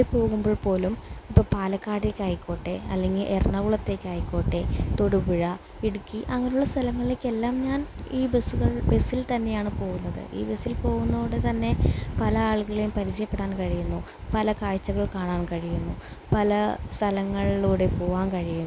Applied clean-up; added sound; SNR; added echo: none; none; none; none.